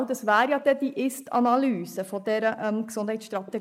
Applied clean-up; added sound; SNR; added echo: neural mask model Resemble Enhance denoiser.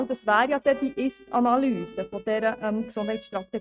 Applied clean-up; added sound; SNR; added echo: neural mask model RNNoise.